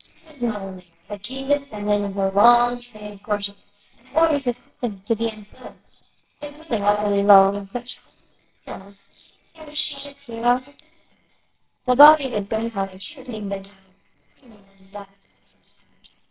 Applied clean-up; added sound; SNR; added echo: neural separator model SepFormer WHAMR!.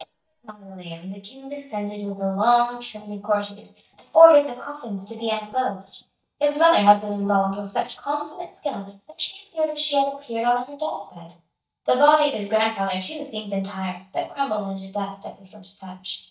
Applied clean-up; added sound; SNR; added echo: neural mask model DeepFilterNet 3.